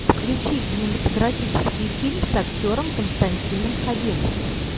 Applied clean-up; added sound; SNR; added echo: none; Hiss; 2 dB; none.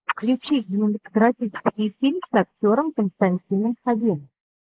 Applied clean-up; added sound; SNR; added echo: neural mask model Resemble Enhance denoiser.